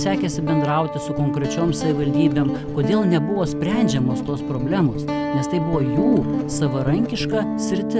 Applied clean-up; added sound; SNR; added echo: none; Guitar; 2 dB; none.